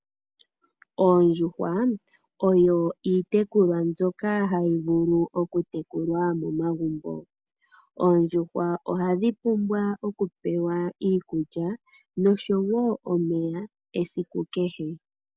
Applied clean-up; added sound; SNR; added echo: none; none; none; none.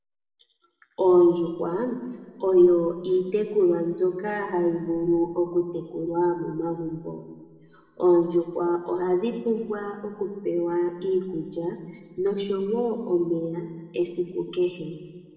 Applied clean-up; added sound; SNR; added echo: none; none; none; reverberation time 1.6 s.